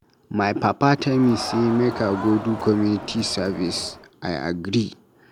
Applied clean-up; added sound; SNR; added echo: none; Crowd; 12 dB; none.